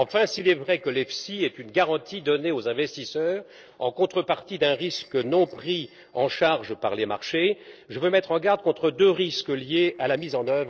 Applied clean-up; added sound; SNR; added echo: neural separator model SepFormer DNS4.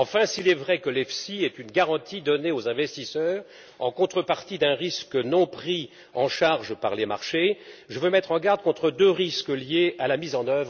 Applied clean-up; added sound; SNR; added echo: none; none; none; none.